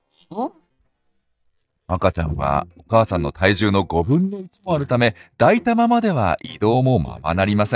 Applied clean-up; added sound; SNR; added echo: neural mask model DeepFilterNet 3.